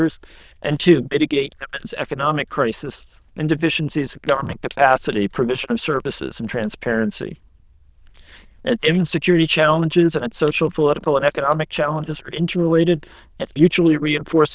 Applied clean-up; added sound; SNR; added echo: neural diffusion model UNIVERSE++.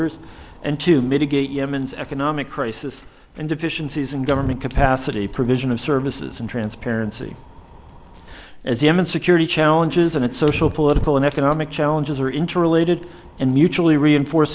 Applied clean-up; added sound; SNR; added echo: none; Fire; 13 dB; none.